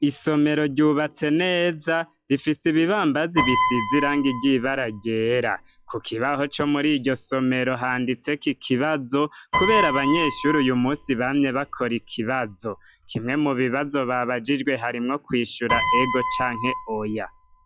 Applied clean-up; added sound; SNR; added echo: classical method log-MMSE.